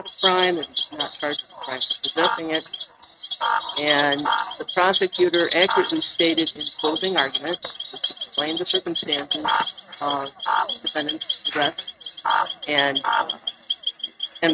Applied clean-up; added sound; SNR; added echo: neural mask model RNNoise.